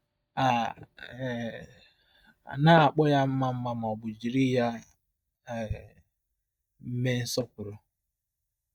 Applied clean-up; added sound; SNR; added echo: neural mask model DeepFilterNet 3.